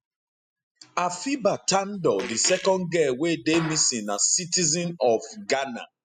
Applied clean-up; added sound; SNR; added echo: classical method spectral subtraction.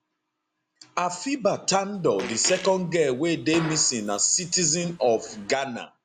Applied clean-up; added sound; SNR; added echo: none; Fart; 15 dB; none.